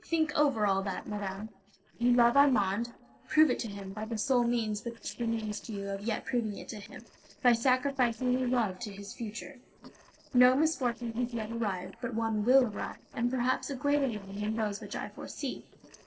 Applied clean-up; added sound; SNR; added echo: neural separator model SepFormer DNS4.